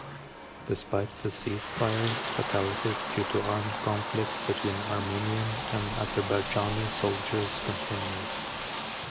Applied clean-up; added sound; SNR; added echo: none; Bathtub (filling or washing); 1 dB; none.